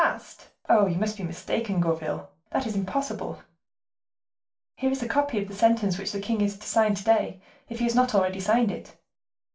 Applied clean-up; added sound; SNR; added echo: none; none; none; reverberation time 0.3 s.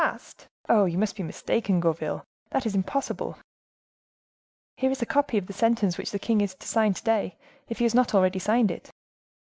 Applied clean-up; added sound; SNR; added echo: none; none; none; none.